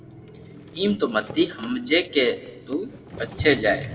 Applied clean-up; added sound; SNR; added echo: none; Drawer open or close; 17 dB; reverberation time 0.9 s.